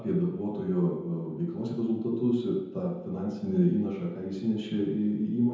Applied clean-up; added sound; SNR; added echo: none; none; none; reverberation time 0.9 s.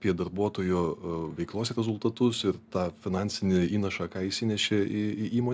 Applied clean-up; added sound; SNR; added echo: none; none; none; none.